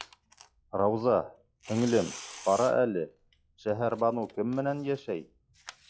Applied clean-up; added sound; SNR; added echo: classical method log-MMSE.